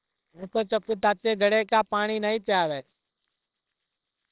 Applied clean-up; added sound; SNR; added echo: neural separator model SepFormer WHAMR!.